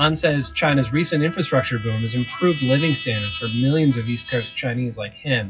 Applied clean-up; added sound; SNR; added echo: classical method WPE with log-MMSE.